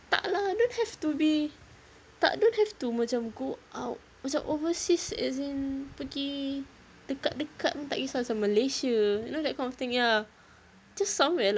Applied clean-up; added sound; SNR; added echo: none; none; none; none.